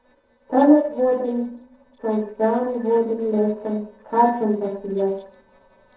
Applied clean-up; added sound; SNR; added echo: neural separator model SepFormer DNS4.